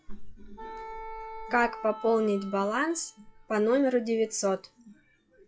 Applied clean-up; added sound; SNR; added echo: classical method log-MMSE.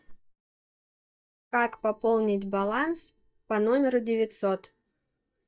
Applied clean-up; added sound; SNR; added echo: neural mask model DeepFilterNet 3.